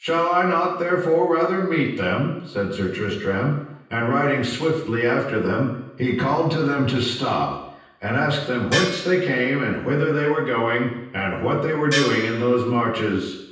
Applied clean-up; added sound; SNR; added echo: none; Gong; 6 dB; reverberation time 0.9 s.